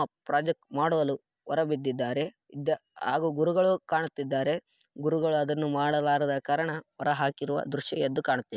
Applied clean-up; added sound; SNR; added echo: none; none; none; none.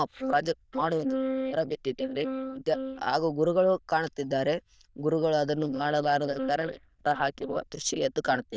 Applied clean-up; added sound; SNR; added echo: neural diffusion model UNIVERSE++.